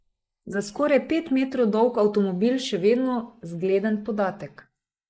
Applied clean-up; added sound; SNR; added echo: neural mask model Resemble Enhance denoiser.